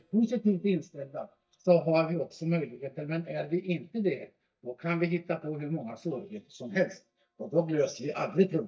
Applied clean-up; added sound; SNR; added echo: neural mask model DeepFilterNet 3.